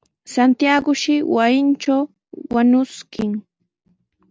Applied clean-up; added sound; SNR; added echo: none; none; none; none.